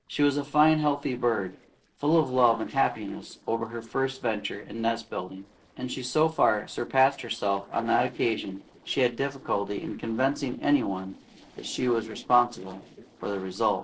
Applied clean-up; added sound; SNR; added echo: neural separator model SepFormer DNS4.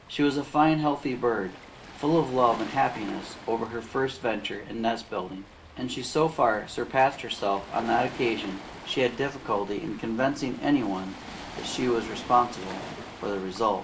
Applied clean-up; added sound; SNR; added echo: none; Waves, surf; 15 dB; reverberation time 0.4 s.